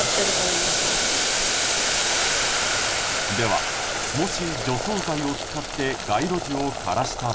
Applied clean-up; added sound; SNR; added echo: none; Boiling; -5 dB; none.